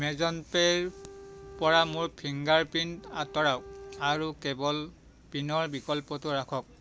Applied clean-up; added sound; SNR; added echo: none; Bowed string instrument; 18 dB; none.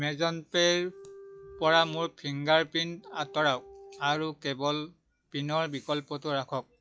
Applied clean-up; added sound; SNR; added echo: classical method log-MMSE.